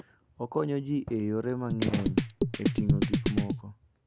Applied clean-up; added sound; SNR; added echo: none; Drum kit; -5 dB; none.